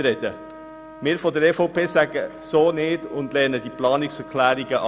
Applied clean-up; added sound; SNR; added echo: none; Trumpet; 18 dB; none.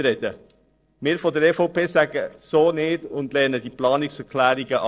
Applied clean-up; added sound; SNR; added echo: neural separator model SepFormer DNS4.